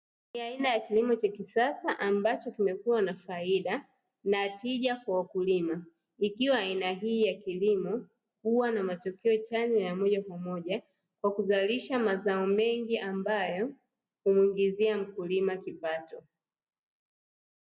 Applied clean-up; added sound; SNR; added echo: none; none; none; none.